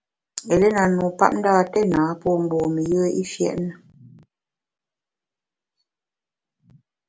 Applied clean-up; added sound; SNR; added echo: none; none; none; none.